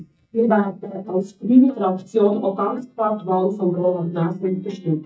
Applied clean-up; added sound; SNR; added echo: neural mask model DeepFilterNet 3.